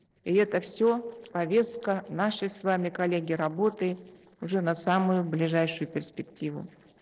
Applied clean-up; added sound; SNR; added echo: neural separator model SepFormer DNS4.